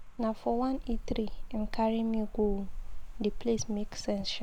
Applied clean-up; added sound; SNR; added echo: none; Rain; 3 dB; none.